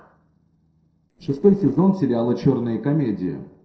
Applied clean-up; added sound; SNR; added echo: neural separator model SepFormer DNS4.